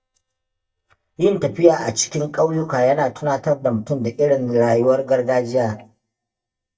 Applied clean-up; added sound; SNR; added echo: neural mask model DeepFilterNet 3.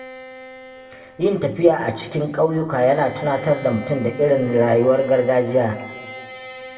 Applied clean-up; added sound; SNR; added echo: none; Bowed string instrument; 17 dB; reverberation time 1.4 s.